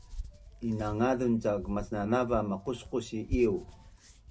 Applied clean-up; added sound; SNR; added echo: none; Hands; 12 dB; none.